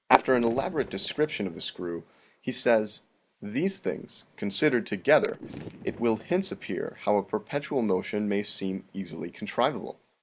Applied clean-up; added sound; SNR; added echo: neural mask model Resemble Enhance denoiser.